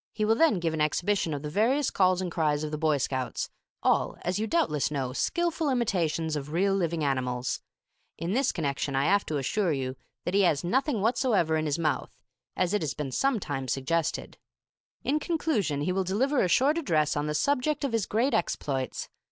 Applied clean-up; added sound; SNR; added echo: none; none; none; none.